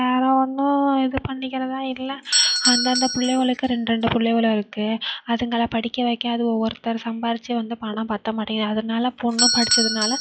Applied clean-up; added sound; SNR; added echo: classical method log-MMSE.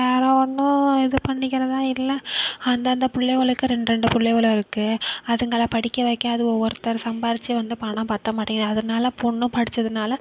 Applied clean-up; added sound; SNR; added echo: none; none; none; none.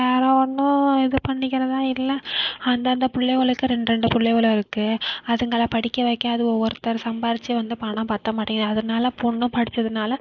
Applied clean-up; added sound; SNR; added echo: neural mask model Resemble Enhance denoiser.